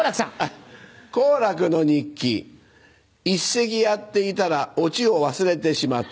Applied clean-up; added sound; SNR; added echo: none; none; none; none.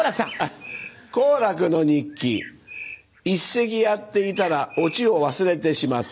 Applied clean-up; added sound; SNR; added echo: none; Bird; 19 dB; none.